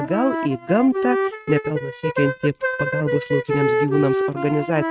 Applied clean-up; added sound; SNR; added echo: neural mask model RNNoise.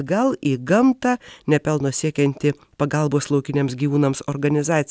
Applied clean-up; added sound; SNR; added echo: none; none; none; none.